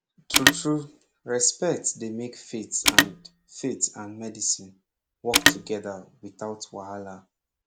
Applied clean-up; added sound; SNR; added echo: none; Telephone; -3 dB; none.